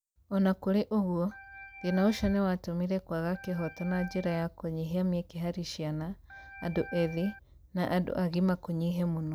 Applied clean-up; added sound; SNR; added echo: none; Organ; 16 dB; none.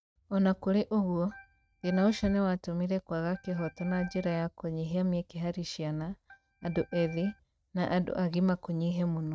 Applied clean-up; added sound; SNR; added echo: neural mask model RNNoise.